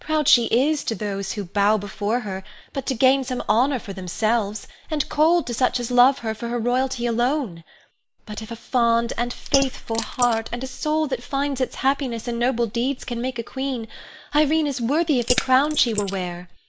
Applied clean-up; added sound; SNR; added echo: neural mask model Resemble Enhance denoiser.